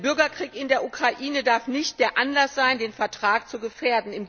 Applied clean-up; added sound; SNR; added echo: none; none; none; none.